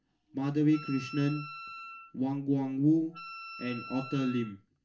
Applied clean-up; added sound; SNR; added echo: none; Wind instrument, woodwind instrument; 15 dB; reverberation time 0.2 s.